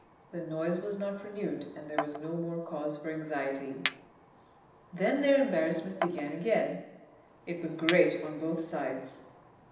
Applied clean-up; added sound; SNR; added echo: none; Chink, clink; 3 dB; reverberation time 0.9 s.